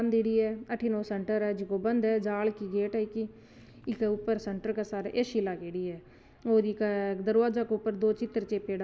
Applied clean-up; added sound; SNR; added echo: none; none; none; none.